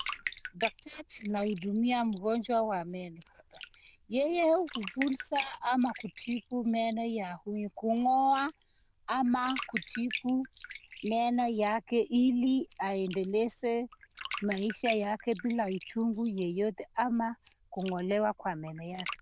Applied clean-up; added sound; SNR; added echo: neural diffusion model UNIVERSE++.